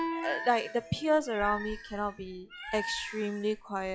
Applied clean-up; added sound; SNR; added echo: classical method log-MMSE.